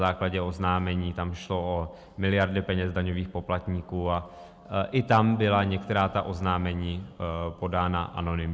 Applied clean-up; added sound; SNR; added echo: none; none; none; none.